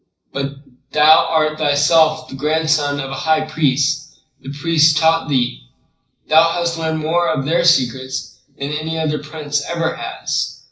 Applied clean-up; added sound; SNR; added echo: none; none; none; reverberation time 0.5 s.